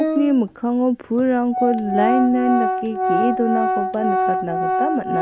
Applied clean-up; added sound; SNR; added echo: none; Organ; 1 dB; none.